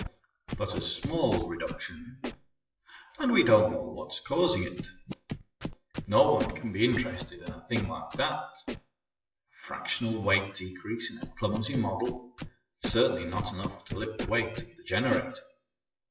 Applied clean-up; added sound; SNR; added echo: classical method WPE with log-MMSE.